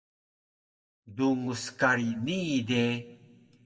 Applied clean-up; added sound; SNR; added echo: none; none; none; reverberation time 1.7 s.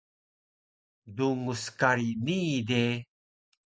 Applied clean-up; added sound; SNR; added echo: none; none; none; none.